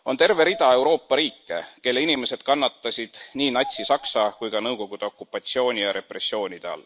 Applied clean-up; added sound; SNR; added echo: none; Bird vocalization, bird call, bird song; 20 dB; none.